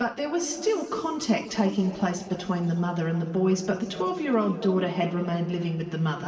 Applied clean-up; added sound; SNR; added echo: none; none; none; reverberation time 2.7 s.